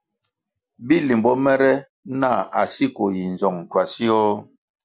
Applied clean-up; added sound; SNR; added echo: none; none; none; none.